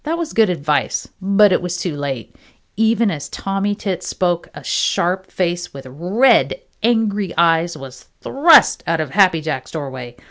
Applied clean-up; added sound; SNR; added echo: none; none; none; none.